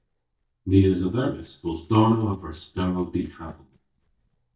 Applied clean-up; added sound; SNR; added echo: neural mask model DeepFilterNet 3.